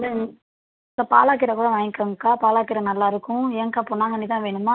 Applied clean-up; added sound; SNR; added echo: none; none; none; none.